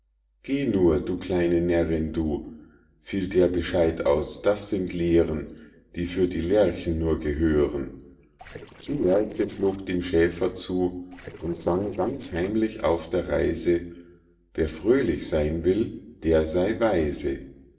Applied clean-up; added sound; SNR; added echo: neural separator model SepFormer DNS4.